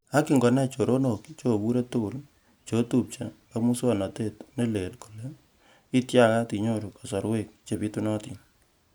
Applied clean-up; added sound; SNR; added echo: none; none; none; none.